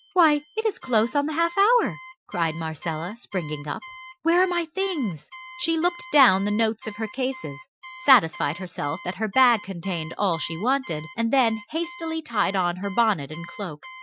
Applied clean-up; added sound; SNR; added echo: classical method Wiener filter.